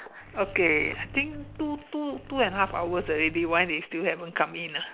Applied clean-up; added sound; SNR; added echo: none; Microwave oven; 15 dB; none.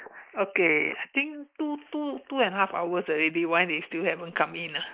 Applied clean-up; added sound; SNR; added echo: neural mask model Resemble Enhance denoiser.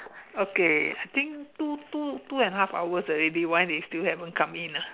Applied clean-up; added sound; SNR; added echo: none; none; none; none.